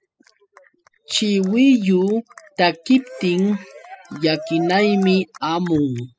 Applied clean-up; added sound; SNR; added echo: classical method spectral subtraction.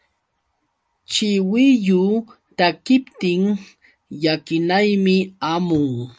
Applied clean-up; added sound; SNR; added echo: none; none; none; none.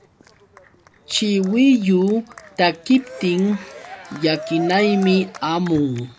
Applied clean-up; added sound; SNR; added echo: none; Cheering; 17 dB; none.